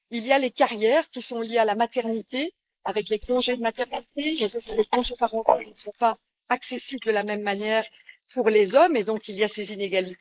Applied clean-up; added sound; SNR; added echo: neural mask model Resemble Enhance denoiser.